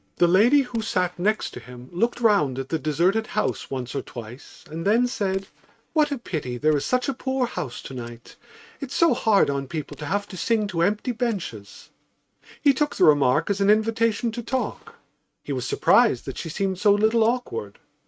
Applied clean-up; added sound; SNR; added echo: neural mask model RNNoise.